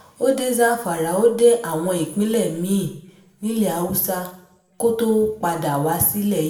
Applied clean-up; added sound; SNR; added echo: none; none; none; reverberation time 0.6 s.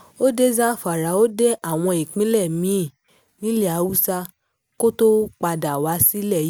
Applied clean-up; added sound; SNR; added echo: none; none; none; none.